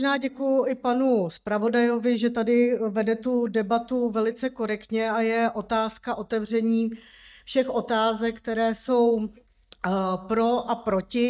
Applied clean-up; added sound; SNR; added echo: neural mask model DeepFilterNet 3.